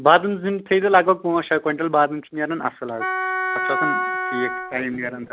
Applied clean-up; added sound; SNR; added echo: none; Wind instrument, woodwind instrument; 3 dB; none.